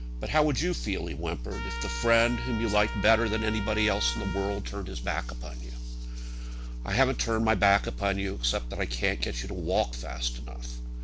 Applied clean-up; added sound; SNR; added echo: none; Trumpet; 11 dB; none.